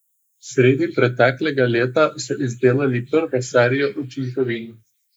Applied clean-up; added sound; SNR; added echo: neural mask model Resemble Enhance denoiser.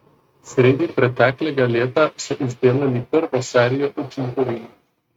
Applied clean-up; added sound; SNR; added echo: neural mask model RNNoise.